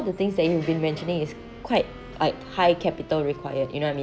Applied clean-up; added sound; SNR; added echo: none; Wind instrument, woodwind instrument; 20 dB; none.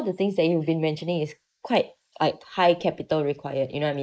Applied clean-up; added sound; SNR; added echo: neural mask model Resemble Enhance denoiser.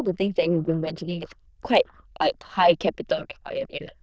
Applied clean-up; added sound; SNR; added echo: neural diffusion model UNIVERSE++.